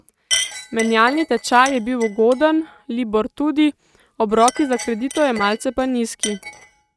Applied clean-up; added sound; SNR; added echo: neural mask model RNNoise.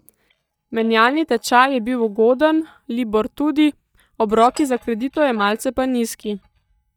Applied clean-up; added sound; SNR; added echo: neural mask model DeepFilterNet 3.